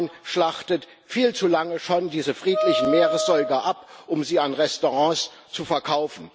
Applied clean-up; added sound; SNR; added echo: none; Wind instrument, woodwind instrument; 1 dB; none.